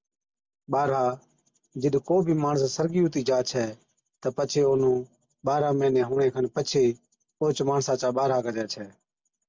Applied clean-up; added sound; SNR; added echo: none; none; none; none.